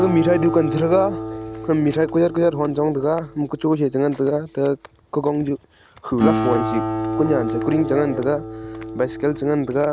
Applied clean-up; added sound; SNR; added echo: none; Acoustic guitar; 6 dB; none.